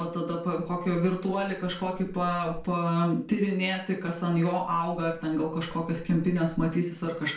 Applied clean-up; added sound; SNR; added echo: none; Wind; 19 dB; reverberation time 0.4 s.